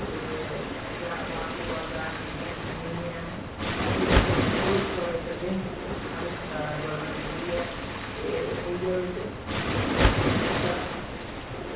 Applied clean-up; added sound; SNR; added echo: none; Waves, surf; -5 dB; reverberation time 0.6 s.